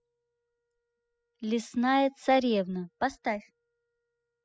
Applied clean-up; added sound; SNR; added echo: classical method spectral subtraction.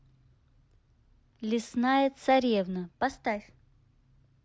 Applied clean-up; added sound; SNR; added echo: none; none; none; none.